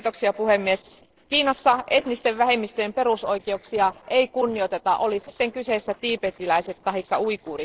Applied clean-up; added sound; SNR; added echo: neural separator model SepFormer DNS4.